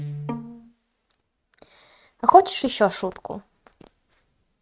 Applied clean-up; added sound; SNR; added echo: neural mask model RNNoise.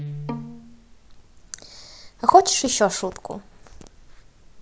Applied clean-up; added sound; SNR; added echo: none; Guitar + Bowed string instrument; 16 dB; none.